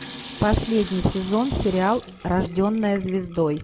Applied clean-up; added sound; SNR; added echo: none; Sink (filling or washing) / Water tap, faucet; 17 dB; none.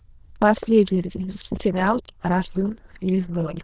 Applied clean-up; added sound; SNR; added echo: neural diffusion model UNIVERSE++.